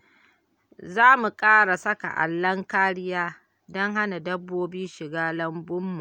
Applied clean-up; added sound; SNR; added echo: none; none; none; none.